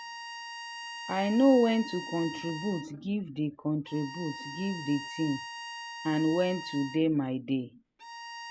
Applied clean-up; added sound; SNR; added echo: none; Bowed string instrument; 12 dB; none.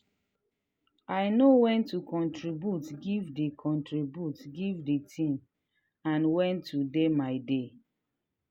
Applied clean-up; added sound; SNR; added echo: none; none; none; none.